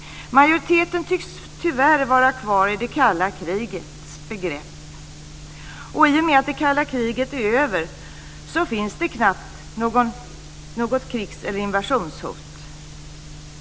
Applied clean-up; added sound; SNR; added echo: none; none; none; none.